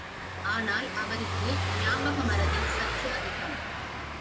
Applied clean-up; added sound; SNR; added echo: none; Car passing by / Engine; -3 dB; reverberation time 1.1 s.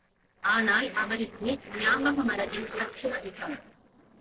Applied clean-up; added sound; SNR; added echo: neural separator model SepFormer DNS4.